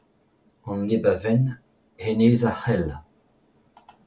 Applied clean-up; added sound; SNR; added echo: none; none; none; none.